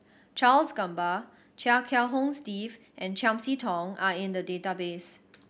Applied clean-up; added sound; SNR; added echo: none; none; none; none.